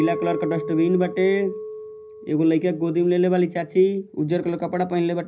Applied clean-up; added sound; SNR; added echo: none; Chink, clink; 12 dB; reverberation time 0.5 s.